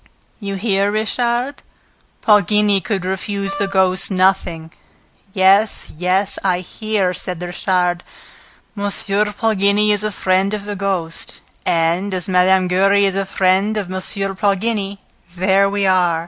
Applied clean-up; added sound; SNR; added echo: none; Wind instrument, woodwind instrument; 11 dB; none.